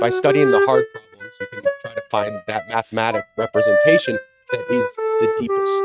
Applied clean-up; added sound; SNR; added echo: neural mask model RNNoise.